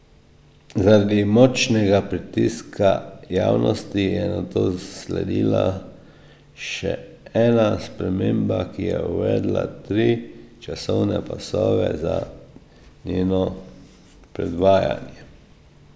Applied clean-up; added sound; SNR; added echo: none; none; none; none.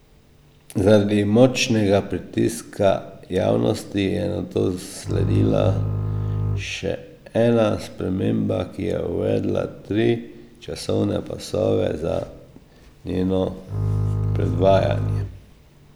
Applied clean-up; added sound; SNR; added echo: none; Bowed string instrument; 1 dB; none.